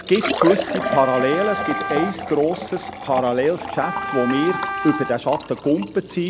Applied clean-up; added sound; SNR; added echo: none; Liquid + Wind instrument, woodwind instrument; 5 dB; none.